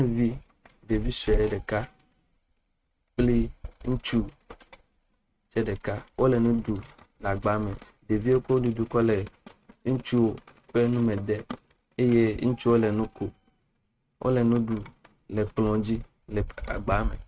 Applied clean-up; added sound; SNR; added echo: neural mask model RNNoise.